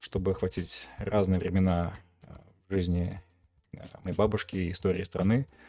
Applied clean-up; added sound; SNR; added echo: neural mask model RNNoise.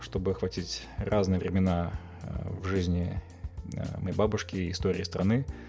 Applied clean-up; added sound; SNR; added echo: none; none; none; none.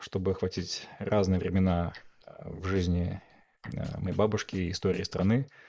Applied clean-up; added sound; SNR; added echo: neural mask model Resemble Enhance denoiser.